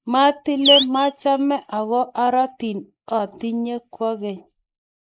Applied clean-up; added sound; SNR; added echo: neural mask model Resemble Enhance denoiser.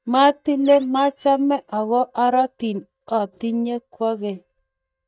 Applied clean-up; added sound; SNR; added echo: neural mask model DeepFilterNet 3.